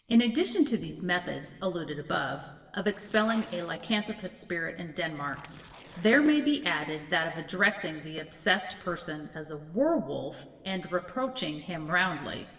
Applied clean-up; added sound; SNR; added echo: neural separator model SepFormer DNS4.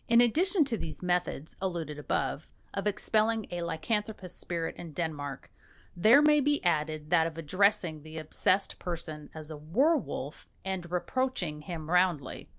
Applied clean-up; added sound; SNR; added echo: none; none; none; none.